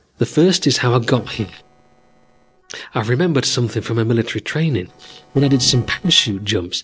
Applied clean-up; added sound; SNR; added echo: neural separator model SepFormer DNS4.